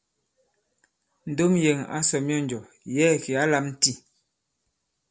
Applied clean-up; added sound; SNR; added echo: none; none; none; none.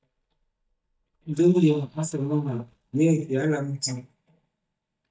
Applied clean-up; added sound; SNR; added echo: neural mask model DeepFilterNet 3.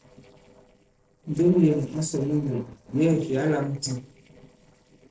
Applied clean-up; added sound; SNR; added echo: neural separator model SepFormer DNS4.